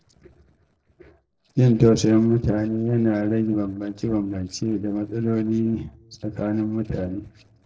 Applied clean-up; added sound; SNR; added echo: neural separator model SepFormer DNS4.